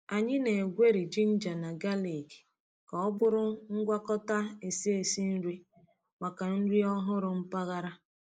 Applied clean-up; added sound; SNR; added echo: neural mask model Resemble Enhance denoiser.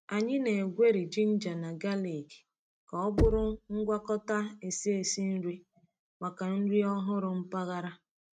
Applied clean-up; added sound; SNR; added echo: neural mask model RNNoise.